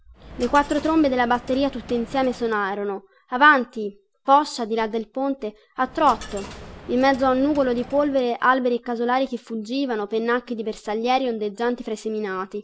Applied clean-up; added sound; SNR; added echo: none; Coin (dropping); 17 dB; none.